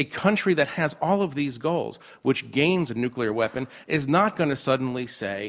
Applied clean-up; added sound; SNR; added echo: none; none; none; none.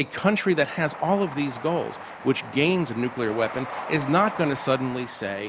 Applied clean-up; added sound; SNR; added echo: none; Train; 12 dB; none.